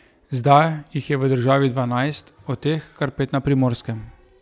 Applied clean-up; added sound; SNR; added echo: none; none; none; none.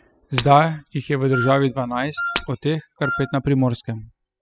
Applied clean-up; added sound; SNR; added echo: classical method spectral subtraction.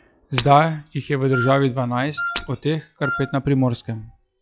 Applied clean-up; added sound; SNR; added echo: classical method log-MMSE.